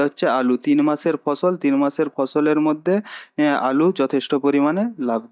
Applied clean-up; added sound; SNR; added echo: neural mask model DeepFilterNet 3.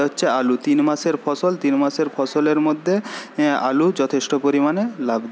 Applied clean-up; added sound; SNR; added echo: none; none; none; none.